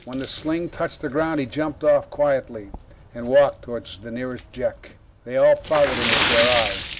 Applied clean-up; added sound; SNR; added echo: none; Splash, splatter; 5 dB; none.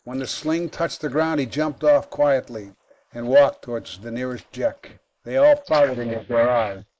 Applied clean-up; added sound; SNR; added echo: neural mask model Resemble Enhance denoiser.